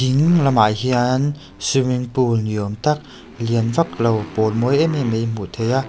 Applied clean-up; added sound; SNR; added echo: none; Motorcycle; 19 dB; none.